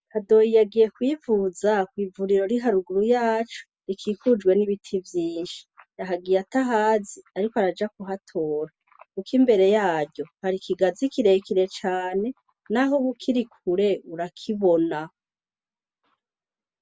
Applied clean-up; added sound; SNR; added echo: none; none; none; none.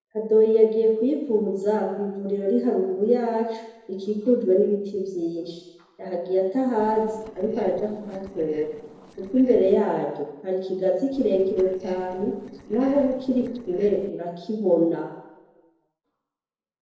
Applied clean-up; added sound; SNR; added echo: neural separator model SepFormer DNS4.